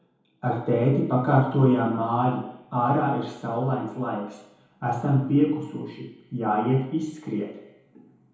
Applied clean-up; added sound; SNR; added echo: none; none; none; reverberation time 2.0 s.